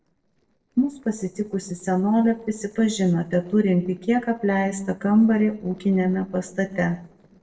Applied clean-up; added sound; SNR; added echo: neural separator model SepFormer DNS4.